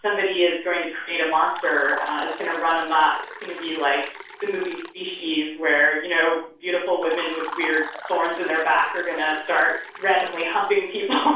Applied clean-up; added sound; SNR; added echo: none; Fill (with liquid); 14 dB; reverberation time 0.4 s.